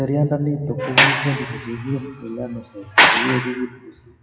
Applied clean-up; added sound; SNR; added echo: classical method WPE with log-MMSE.